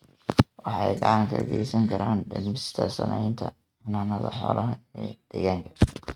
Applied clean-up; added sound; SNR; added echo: neural mask model RNNoise.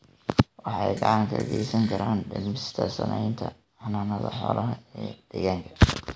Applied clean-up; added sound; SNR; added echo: none; Fart; 18 dB; none.